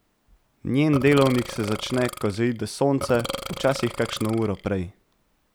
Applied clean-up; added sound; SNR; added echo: none; Burping, eructation; 11 dB; none.